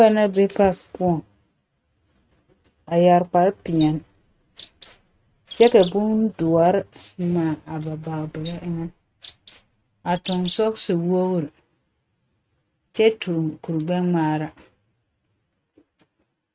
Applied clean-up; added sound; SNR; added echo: neural mask model RNNoise.